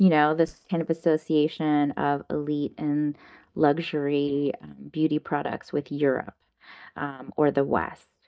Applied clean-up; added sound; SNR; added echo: neural mask model DeepFilterNet 3.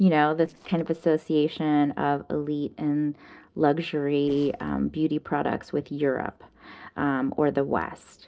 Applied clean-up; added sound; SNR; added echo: neural separator model SepFormer DNS4.